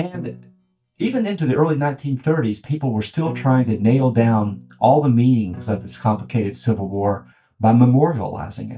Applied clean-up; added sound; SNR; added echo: neural mask model DeepFilterNet 3.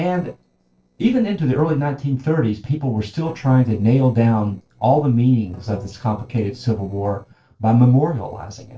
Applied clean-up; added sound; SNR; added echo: neural separator model SepFormer DNS4.